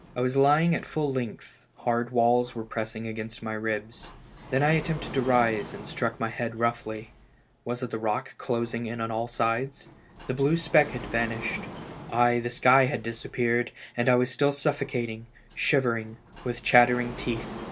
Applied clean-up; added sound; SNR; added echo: none; Sliding door; 17 dB; none.